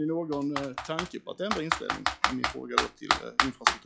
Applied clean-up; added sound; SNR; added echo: classical method log-MMSE.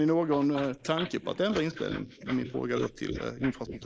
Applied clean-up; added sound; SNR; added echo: neural mask model Resemble Enhance denoiser.